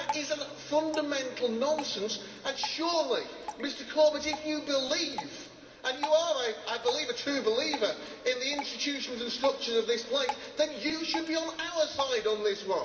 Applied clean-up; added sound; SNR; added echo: none; Drip; 13 dB; reverberation time 2.1 s.